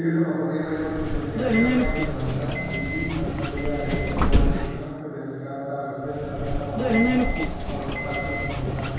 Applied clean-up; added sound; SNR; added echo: none; Subway, metro, underground; -3 dB; reverberation time 2.1 s.